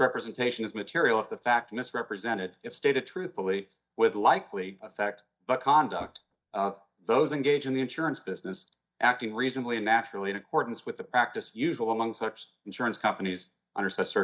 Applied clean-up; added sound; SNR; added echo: neural mask model DeepFilterNet 3.